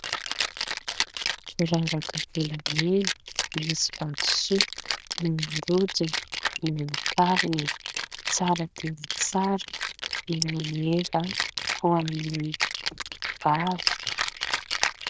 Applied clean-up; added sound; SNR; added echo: neural diffusion model UNIVERSE++.